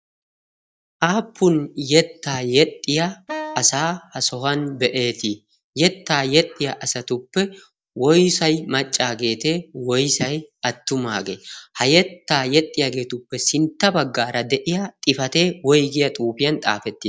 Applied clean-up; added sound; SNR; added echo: neural mask model DeepFilterNet 3.